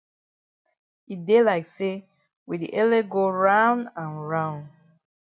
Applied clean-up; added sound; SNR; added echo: none; none; none; none.